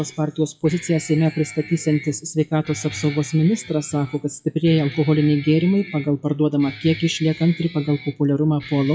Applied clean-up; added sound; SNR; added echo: classical method WPE with log-MMSE.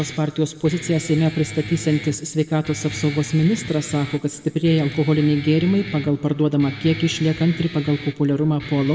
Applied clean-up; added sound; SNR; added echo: none; Guitar; 14 dB; reverberation time 1.4 s.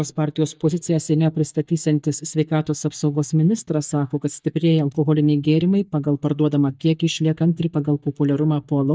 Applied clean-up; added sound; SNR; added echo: neural mask model DeepFilterNet 3.